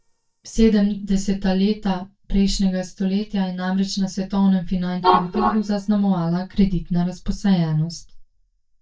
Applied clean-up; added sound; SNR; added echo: neural mask model DeepFilterNet 3.